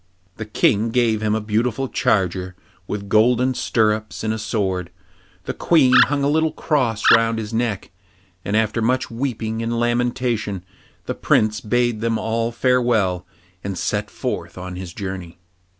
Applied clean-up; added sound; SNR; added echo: none; Animal; 3 dB; none.